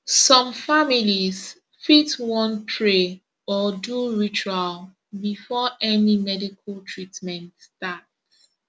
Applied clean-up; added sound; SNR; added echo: none; none; none; none.